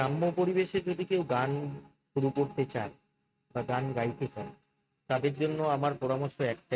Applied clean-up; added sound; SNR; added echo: neural mask model RNNoise.